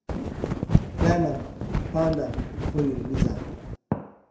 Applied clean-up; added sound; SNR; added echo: none; Wind; -2 dB; reverberation time 0.6 s.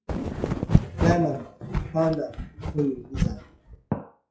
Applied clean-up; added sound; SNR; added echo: classical method WPE with log-MMSE.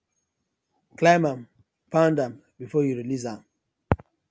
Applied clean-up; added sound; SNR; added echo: none; none; none; none.